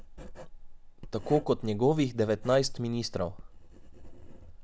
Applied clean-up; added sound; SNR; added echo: none; Writing; 12 dB; none.